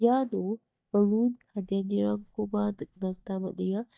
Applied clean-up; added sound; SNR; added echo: neural mask model DeepFilterNet 3.